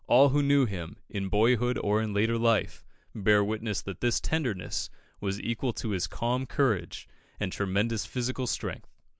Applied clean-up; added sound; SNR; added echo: none; none; none; none.